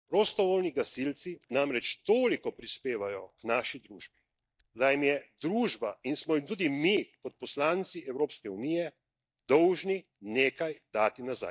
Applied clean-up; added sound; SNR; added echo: neural mask model DeepFilterNet 3.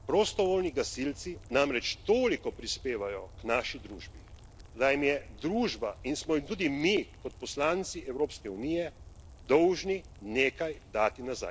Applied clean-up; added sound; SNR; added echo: none; Rain; 19 dB; none.